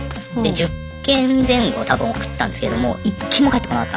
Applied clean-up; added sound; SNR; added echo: none; Bowed string instrument; 19 dB; none.